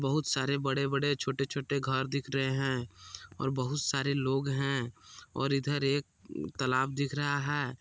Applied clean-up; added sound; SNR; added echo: none; none; none; none.